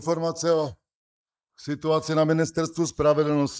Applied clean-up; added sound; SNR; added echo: neural mask model Resemble Enhance denoiser.